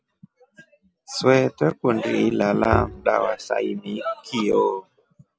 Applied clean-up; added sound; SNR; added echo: none; Bowed string instrument; 5 dB; none.